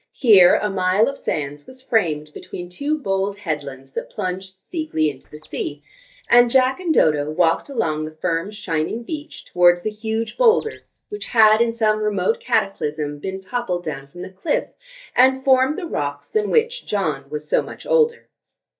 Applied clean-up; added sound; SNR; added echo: neural mask model DeepFilterNet 3.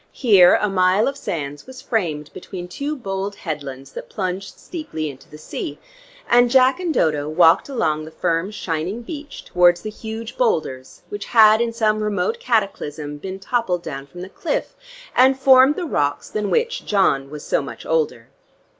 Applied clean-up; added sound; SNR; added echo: none; none; none; none.